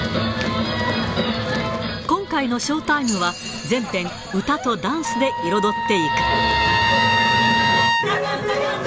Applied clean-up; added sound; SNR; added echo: none; Trumpet; -2 dB; none.